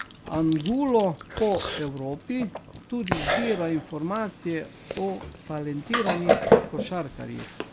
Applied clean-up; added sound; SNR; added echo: none; Chewing, mastication; 1 dB; none.